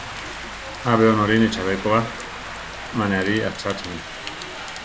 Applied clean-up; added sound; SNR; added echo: none; Rain; 10 dB; none.